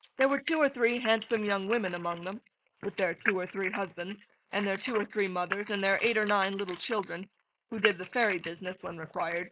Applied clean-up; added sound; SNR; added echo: neural mask model Resemble Enhance denoiser.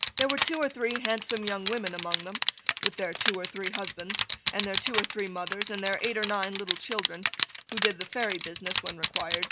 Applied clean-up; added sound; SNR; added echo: none; Crushing; -1 dB; none.